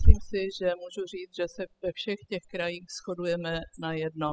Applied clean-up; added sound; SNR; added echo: classical method spectral subtraction.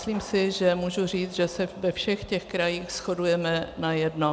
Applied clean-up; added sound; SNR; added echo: none; none; none; none.